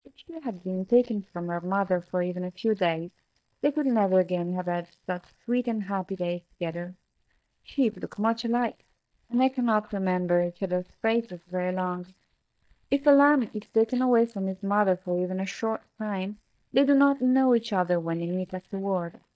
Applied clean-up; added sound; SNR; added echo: neural mask model DeepFilterNet 3.